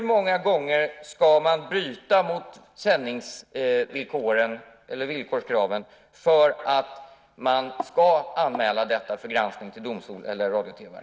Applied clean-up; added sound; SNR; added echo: none; none; none; none.